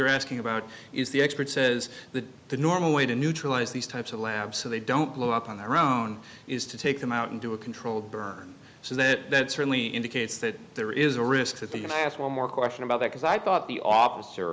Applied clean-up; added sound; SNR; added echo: none; none; none; none.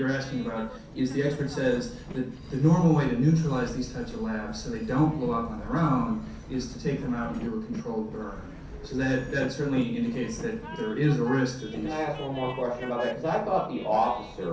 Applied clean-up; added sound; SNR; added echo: none; Train; 15 dB; reverberation time 0.6 s.